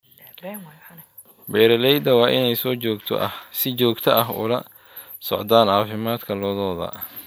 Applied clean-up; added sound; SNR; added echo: none; none; none; none.